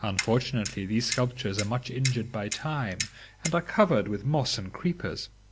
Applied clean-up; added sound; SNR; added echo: none; Clock; 9 dB; none.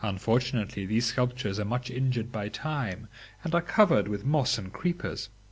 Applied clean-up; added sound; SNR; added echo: none; none; none; none.